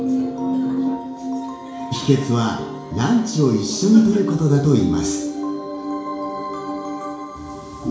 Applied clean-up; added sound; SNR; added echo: none; none; none; reverberation time 0.7 s.